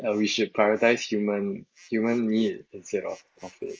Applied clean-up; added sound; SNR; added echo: neural mask model Resemble Enhance denoiser.